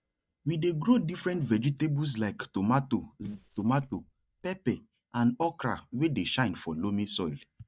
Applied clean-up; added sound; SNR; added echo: neural mask model DeepFilterNet 3.